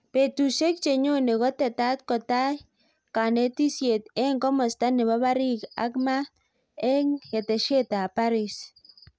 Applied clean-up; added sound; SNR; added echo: none; none; none; none.